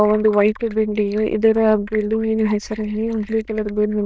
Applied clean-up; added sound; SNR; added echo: neural diffusion model UNIVERSE++.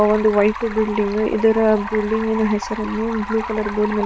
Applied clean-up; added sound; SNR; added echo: none; Stream; 11 dB; none.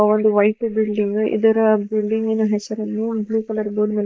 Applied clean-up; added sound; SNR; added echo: neural mask model Resemble Enhance denoiser.